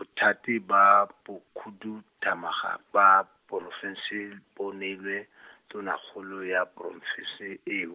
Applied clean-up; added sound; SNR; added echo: none; none; none; none.